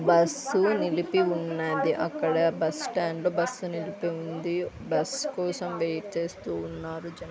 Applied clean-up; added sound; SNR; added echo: none; none; none; none.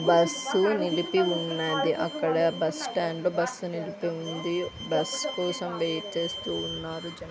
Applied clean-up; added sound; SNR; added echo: none; Bowed string instrument; 12 dB; none.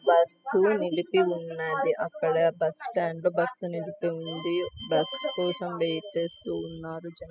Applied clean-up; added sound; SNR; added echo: classical method spectral subtraction.